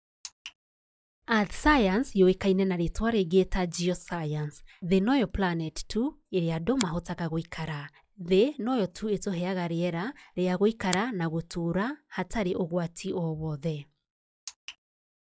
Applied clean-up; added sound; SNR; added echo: classical method log-MMSE.